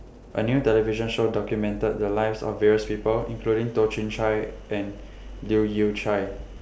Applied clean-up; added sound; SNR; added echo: none; none; none; none.